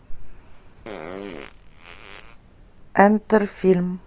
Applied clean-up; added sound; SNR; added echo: none; Fart; 16 dB; none.